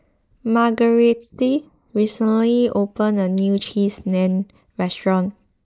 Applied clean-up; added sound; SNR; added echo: neural mask model Resemble Enhance denoiser.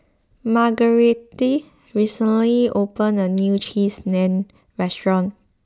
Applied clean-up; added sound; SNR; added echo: none; none; none; none.